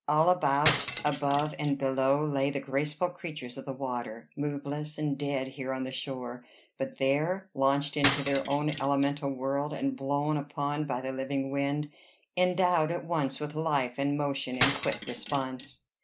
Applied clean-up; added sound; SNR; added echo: none; Cutlery, silverware; 1 dB; none.